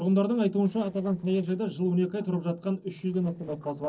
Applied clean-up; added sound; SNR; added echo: neural separator model SepFormer DNS4.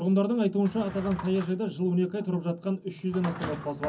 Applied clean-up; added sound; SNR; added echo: none; Drawer open or close; 15 dB; reverberation time 0.4 s.